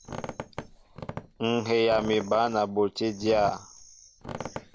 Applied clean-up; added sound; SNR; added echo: none; Squeak; 13 dB; none.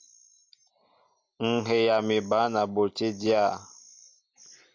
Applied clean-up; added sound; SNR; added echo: none; none; none; none.